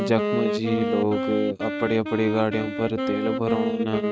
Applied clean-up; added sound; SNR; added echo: neural mask model RNNoise.